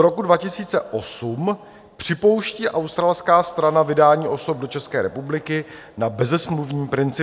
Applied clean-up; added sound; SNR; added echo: none; none; none; none.